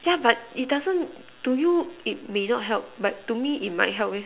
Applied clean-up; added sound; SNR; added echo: none; none; none; none.